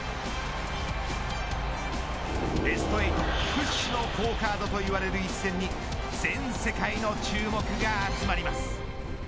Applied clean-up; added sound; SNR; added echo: none; Motor vehicle (road); 5 dB; none.